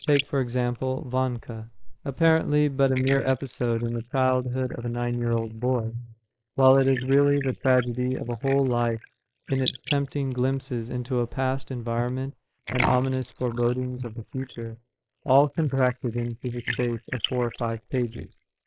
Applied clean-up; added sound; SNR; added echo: neural mask model Resemble Enhance denoiser.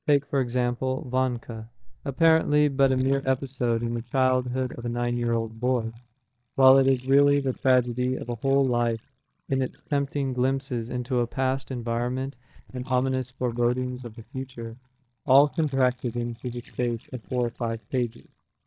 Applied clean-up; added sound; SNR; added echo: neural mask model DeepFilterNet 3.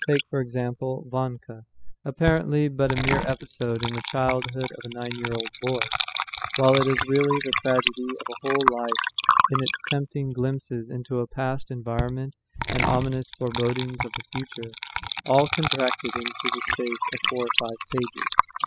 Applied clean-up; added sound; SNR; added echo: classical method spectral subtraction.